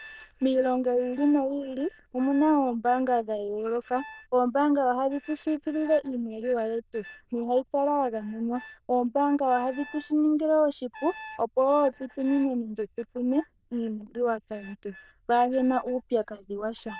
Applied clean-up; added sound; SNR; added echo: neural diffusion model UNIVERSE++.